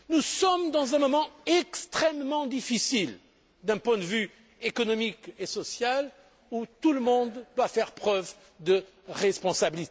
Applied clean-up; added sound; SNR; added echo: none; none; none; none.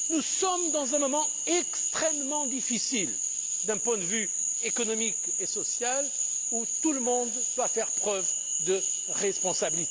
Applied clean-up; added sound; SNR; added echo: none; Frog; -3 dB; none.